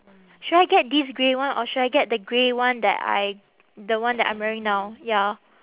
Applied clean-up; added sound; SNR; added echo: none; none; none; none.